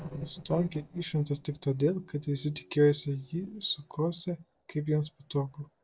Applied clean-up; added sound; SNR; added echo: neural separator model SepFormer DNS4.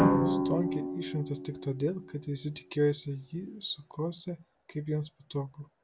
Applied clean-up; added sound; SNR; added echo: none; Drum; -1 dB; none.